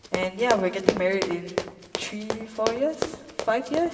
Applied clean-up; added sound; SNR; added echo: none; Run; 4 dB; reverberation time 2.1 s.